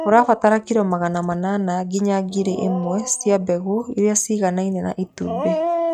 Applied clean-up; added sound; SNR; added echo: neural mask model RNNoise.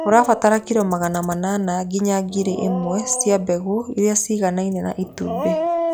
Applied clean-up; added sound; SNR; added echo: none; Dog; 9 dB; none.